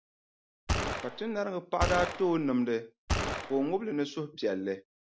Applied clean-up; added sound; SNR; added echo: none; Gunshot, gunfire; 1 dB; none.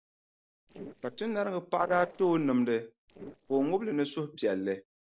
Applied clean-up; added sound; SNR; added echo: neural separator model SepFormer DNS4.